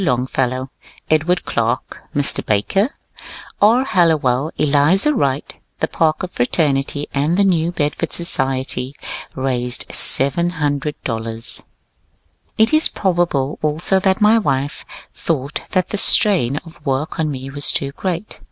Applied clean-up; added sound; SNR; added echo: none; none; none; none.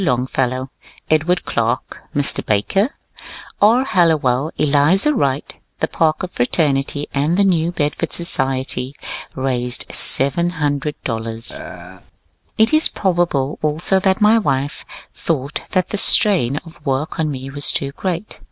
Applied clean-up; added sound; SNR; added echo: none; Burping, eructation; 11 dB; none.